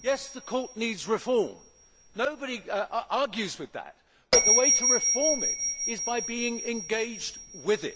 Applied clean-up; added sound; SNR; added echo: none; Bell; 0 dB; none.